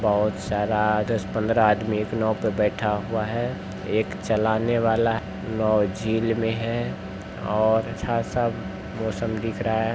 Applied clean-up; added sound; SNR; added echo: none; none; none; none.